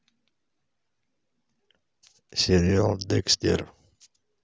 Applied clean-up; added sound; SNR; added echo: none; none; none; none.